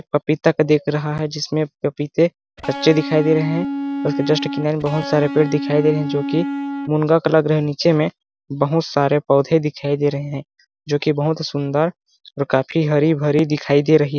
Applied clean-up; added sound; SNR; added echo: none; Electric guitar; 6 dB; none.